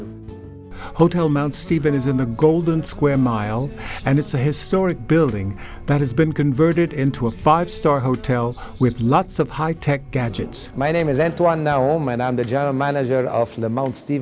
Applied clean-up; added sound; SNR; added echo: none; none; none; none.